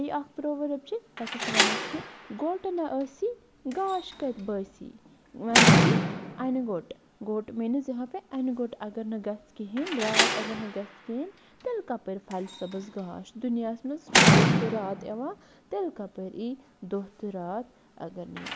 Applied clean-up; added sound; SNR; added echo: none; Slam; -4 dB; none.